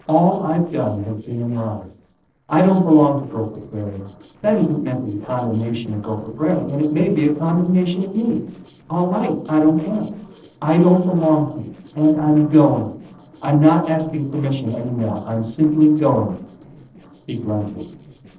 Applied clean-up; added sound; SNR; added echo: neural separator model SepFormer DNS4.